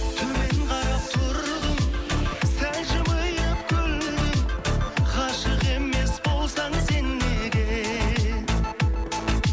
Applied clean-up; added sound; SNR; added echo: none; Drum / Drum kit; 20 dB; none.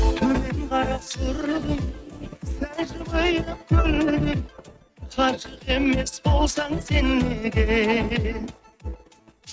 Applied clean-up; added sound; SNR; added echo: neural mask model RNNoise.